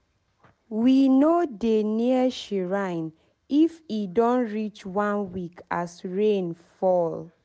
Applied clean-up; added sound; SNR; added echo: none; none; none; none.